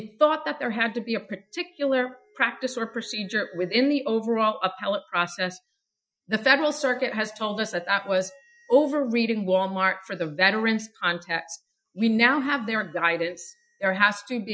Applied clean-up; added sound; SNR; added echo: classical method Wiener filter.